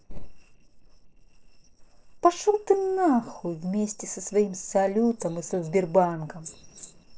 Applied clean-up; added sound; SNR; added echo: neural separator model SepFormer DNS4.